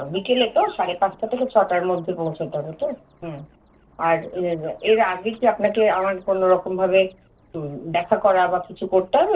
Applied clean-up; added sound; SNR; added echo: neural separator model SepFormer DNS4.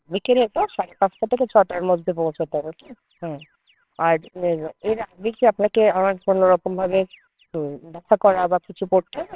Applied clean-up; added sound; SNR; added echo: neural separator model SepFormer WHAMR!.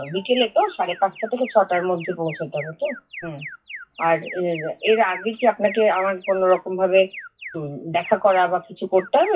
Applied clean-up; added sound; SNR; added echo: classical method WPE with log-MMSE.